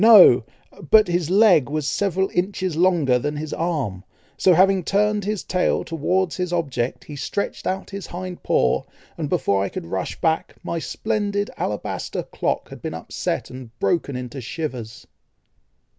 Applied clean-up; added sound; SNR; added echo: none; none; none; none.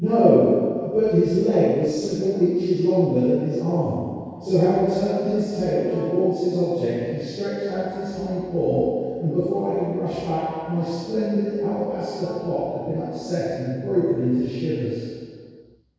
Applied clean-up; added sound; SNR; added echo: neural separator model SepFormer DNS4.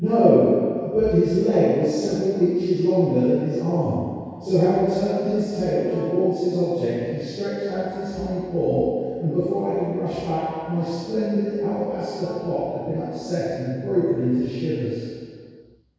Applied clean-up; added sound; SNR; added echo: none; Brass instrument; 18 dB; reverberation time 2.0 s.